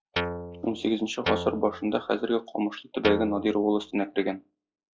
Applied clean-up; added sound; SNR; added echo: classical method log-MMSE.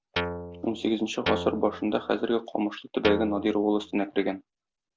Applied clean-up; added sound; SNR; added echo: none; Guitar; 7 dB; none.